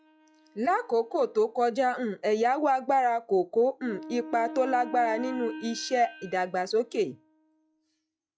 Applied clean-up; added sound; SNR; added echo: classical method log-MMSE.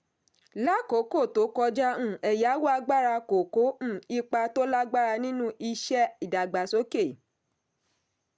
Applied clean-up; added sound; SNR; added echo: none; none; none; none.